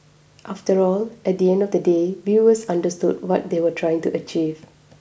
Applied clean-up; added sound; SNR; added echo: none; none; none; none.